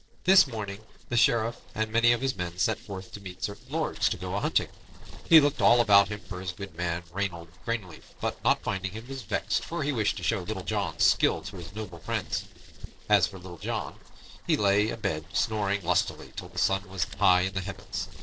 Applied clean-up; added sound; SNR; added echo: neural separator model SepFormer DNS4.